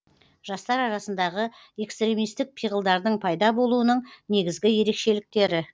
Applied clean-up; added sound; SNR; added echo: none; none; none; none.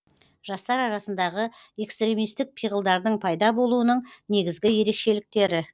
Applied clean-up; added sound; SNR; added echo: neural separator model SepFormer DNS4.